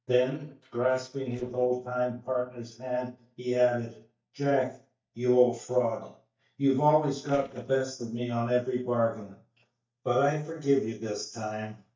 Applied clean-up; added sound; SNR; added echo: neural mask model DeepFilterNet 3.